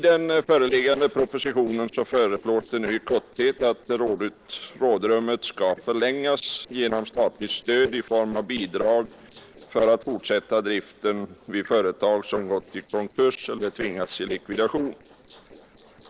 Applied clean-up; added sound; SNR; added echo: neural separator model SepFormer DNS4.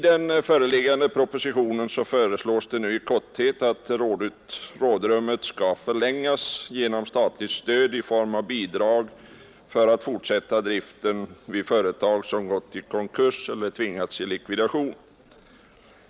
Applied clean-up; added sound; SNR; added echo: none; none; none; none.